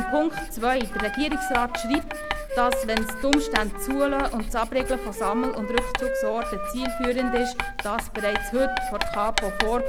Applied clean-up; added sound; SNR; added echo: none; Wind instrument, woodwind instrument + Writing; 2 dB; none.